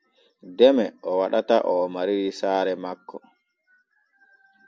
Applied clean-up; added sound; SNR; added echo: none; none; none; none.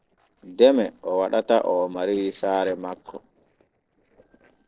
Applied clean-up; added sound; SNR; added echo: neural separator model SepFormer DNS4.